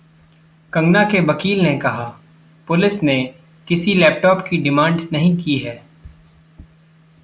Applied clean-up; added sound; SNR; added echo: none; none; none; none.